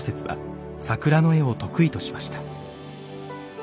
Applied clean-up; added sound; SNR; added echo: none; none; none; none.